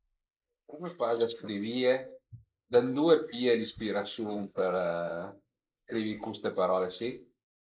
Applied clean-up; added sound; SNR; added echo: neural mask model Resemble Enhance denoiser.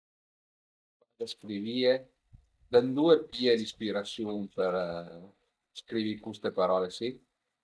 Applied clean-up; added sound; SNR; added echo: neural mask model DeepFilterNet 3.